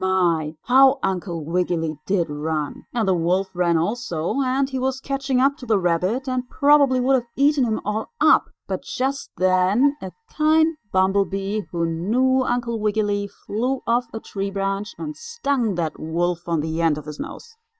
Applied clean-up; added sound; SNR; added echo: neural mask model DeepFilterNet 3.